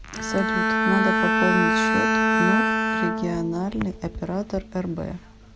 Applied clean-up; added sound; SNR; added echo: none; Bowed string instrument; -4 dB; none.